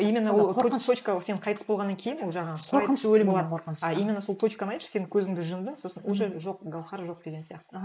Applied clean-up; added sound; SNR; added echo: neural mask model Resemble Enhance denoiser.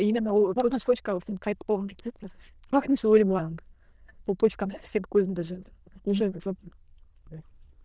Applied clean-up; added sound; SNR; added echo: neural diffusion model UNIVERSE++.